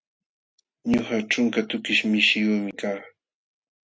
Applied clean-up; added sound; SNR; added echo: none; none; none; none.